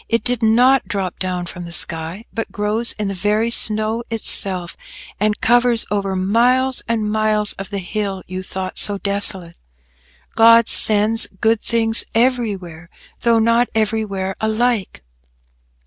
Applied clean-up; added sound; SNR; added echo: none; none; none; none.